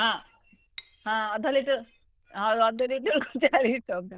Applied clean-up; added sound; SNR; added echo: neural diffusion model UNIVERSE++.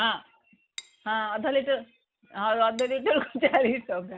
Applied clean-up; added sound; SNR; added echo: none; Cutlery, silverware / Dishes, pots, and pans; 19 dB; none.